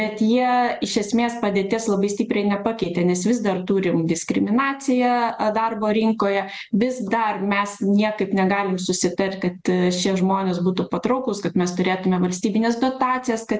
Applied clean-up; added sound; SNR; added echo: none; none; none; none.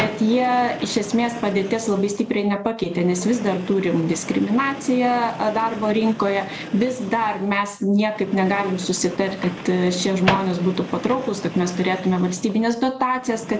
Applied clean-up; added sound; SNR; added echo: none; Microwave oven + Train; 12 dB; none.